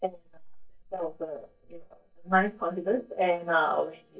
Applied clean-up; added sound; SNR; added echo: neural mask model DeepFilterNet 3.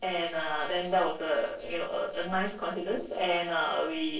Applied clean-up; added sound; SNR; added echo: neural separator model SepFormer DNS4.